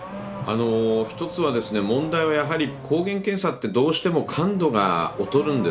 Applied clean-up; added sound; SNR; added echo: none; Accelerating, revving, vroom / Car; 14 dB; none.